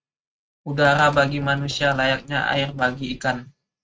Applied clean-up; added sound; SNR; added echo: neural mask model RNNoise.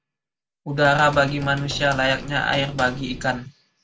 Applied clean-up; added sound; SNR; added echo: none; Typing; 14 dB; none.